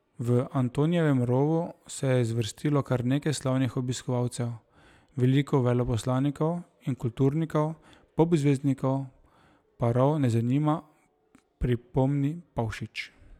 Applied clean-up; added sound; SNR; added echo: none; none; none; none.